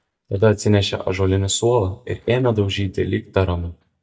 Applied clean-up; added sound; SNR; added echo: neural mask model DeepFilterNet 3.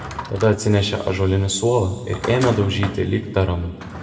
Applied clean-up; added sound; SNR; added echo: none; Drawer open or close; 14 dB; reverberation time 1.8 s.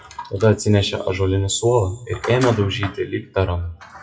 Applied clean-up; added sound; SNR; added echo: classical method WPE with log-MMSE.